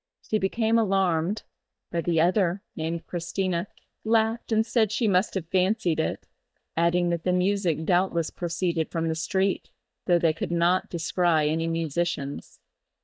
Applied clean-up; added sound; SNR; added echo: neural mask model DeepFilterNet 3.